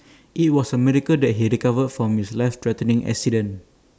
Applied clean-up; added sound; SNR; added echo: none; none; none; none.